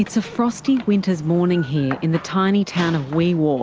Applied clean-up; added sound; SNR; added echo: none; none; none; none.